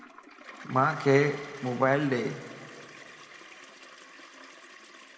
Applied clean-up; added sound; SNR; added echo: none; Toilet flush; 17 dB; reverberation time 2.0 s.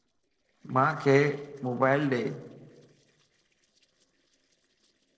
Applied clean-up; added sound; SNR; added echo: neural separator model SepFormer DNS4.